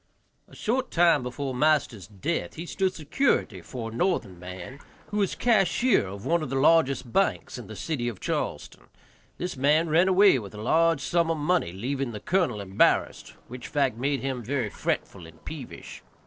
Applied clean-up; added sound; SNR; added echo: neural separator model SepFormer DNS4.